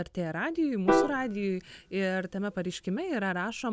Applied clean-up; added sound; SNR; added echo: none; Piano; 1 dB; none.